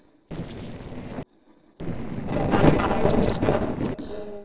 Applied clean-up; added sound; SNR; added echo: neural separator model SepFormer DNS4.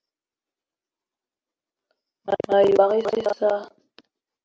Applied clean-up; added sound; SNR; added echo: none; none; none; none.